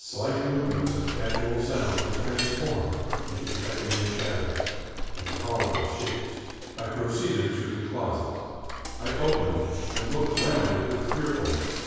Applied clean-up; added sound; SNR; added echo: none; Cutlery, silverware / Dishes, pots, and pans; 4 dB; reverberation time 2.2 s.